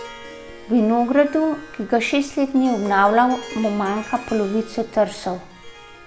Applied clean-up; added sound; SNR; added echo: none; Harp; 18 dB; none.